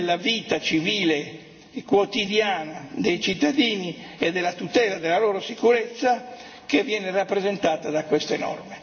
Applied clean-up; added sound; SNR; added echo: none; none; none; reverberation time 1.8 s.